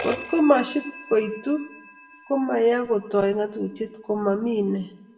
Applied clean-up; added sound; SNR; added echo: none; Telephone; 11 dB; reverberation time 0.7 s.